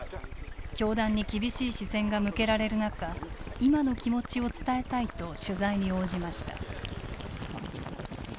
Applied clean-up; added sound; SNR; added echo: none; Gurgling / Liquid; 8 dB; none.